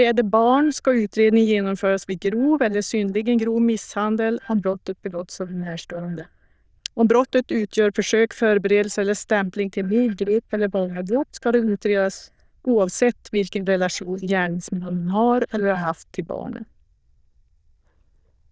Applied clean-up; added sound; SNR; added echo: neural diffusion model UNIVERSE++.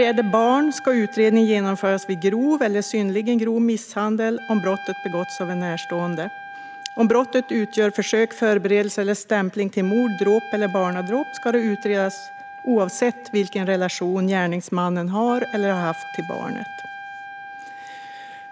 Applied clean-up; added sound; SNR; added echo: none; Trumpet; 16 dB; none.